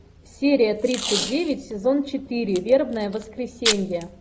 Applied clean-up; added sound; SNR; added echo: none; Packing tape, duct tape; 8 dB; none.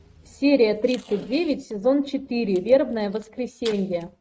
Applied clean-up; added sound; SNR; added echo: neural mask model RNNoise.